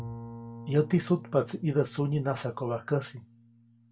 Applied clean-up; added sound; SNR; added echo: none; Bowed string instrument; 16 dB; reverberation time 0.2 s.